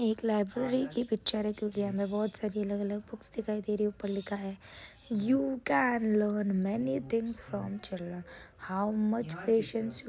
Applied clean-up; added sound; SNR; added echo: none; none; none; none.